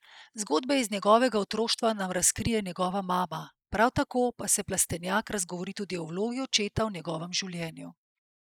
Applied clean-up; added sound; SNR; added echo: neural mask model Resemble Enhance denoiser.